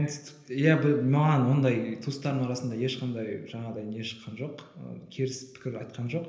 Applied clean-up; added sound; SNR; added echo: none; none; none; reverberation time 0.8 s.